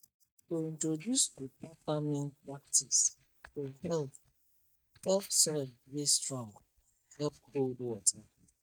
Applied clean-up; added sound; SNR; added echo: neural mask model DeepFilterNet 3.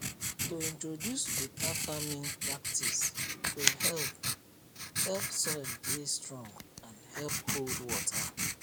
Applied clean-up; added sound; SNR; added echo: none; Writing; -4 dB; none.